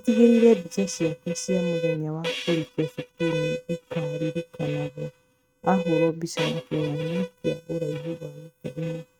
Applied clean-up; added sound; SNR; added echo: neural mask model RNNoise.